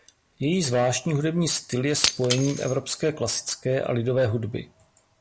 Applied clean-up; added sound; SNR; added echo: none; Shatter; 11 dB; none.